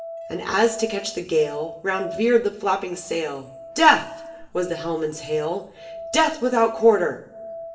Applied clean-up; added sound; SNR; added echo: none; Musical instrument; 15 dB; reverberation time 0.7 s.